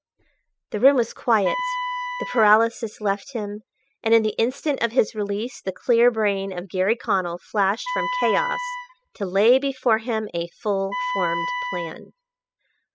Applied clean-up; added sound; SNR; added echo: classical method spectral subtraction.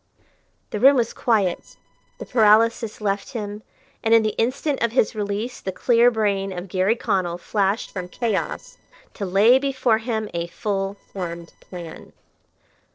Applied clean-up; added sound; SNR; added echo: neural separator model SepFormer DNS4.